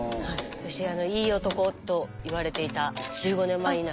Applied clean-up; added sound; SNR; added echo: none; Door; 13 dB; none.